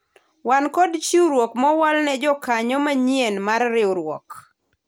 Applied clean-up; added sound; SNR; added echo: none; none; none; none.